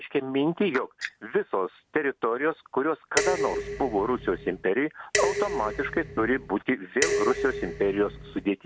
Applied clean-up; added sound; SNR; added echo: none; Dishes, pots, and pans; 3 dB; none.